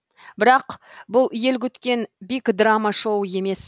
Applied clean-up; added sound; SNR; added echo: none; none; none; none.